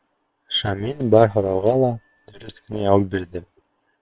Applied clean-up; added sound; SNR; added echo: neural separator model SepFormer WHAM!.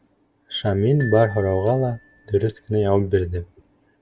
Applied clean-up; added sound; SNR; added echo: none; Glockenspiel; 18 dB; none.